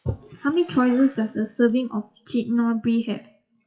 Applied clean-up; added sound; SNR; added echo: classical method WPE with log-MMSE.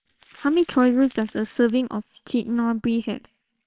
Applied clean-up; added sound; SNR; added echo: neural separator model SepFormer WHAMR!.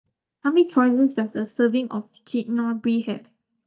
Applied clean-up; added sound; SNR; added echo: neural mask model DeepFilterNet 3.